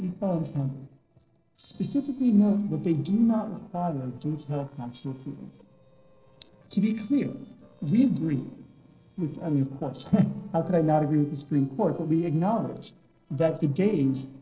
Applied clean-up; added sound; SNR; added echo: neural separator model SepFormer DNS4.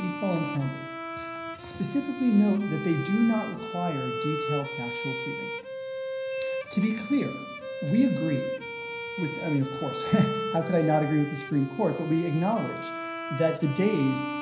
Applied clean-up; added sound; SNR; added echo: none; Bowed string instrument; 7 dB; reverberation time 0.5 s.